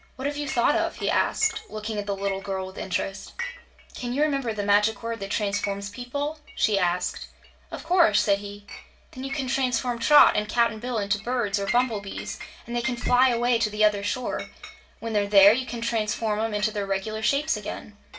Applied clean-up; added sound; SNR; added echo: none; Chink, clink; 16 dB; reverberation time 0.2 s.